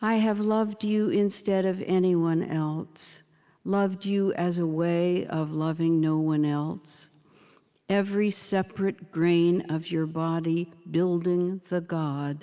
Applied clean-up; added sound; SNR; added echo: none; none; none; none.